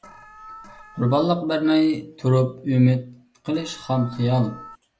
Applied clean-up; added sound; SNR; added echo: none; Alarm; 20 dB; none.